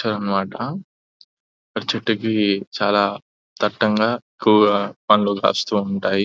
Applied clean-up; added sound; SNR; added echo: none; none; none; none.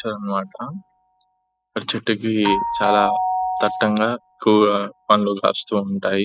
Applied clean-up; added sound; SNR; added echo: classical method spectral subtraction.